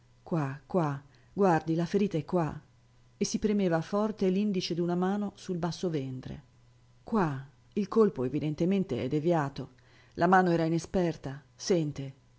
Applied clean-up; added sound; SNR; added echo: none; none; none; none.